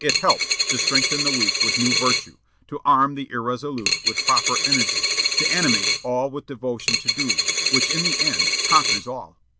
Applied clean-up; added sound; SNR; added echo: none; Coin (dropping); -4 dB; none.